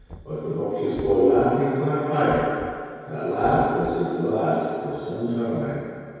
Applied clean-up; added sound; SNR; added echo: none; Knock; 19 dB; reverberation time 2.0 s.